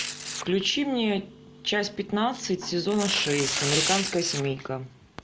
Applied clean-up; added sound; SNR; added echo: none; Tearing; 6 dB; none.